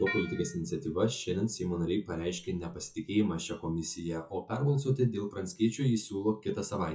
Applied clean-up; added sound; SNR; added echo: classical method WPE with log-MMSE.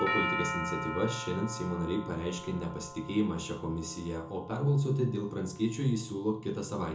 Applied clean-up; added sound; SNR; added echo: none; Doorbell; 7 dB; reverberation time 0.6 s.